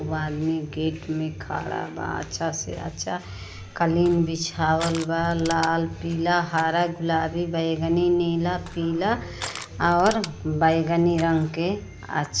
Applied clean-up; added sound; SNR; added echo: none; Crushing; 16 dB; none.